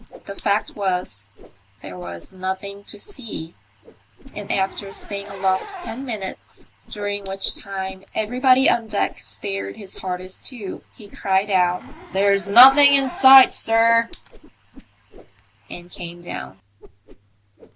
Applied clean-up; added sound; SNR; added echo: none; Whoosh, swoosh, swish + Zipper (clothing); 18 dB; none.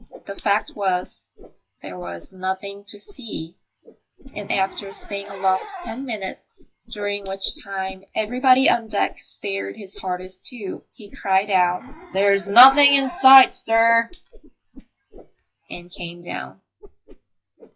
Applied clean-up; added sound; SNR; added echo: classical method log-MMSE.